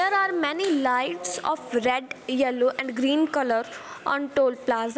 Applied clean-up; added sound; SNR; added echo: none; none; none; none.